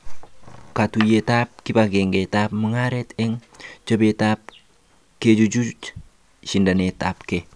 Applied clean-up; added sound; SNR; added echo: none; none; none; none.